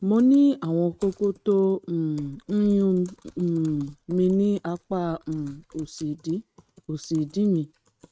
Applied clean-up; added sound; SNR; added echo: neural mask model RNNoise.